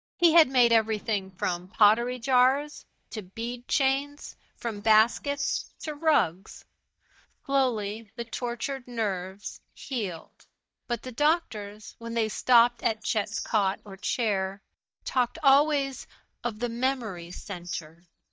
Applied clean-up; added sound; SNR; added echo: neural mask model DeepFilterNet 3.